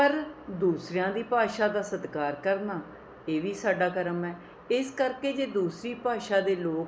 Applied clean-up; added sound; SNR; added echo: none; none; none; none.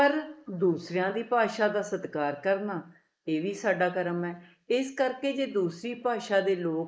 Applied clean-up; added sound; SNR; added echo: neural mask model Resemble Enhance denoiser.